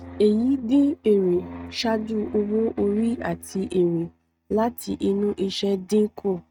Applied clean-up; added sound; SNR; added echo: neural mask model RNNoise.